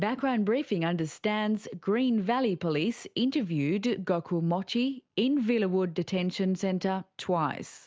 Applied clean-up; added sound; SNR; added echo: none; none; none; none.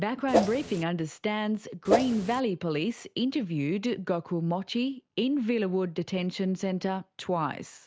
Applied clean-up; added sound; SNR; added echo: none; Whoosh, swoosh, swish; -2 dB; none.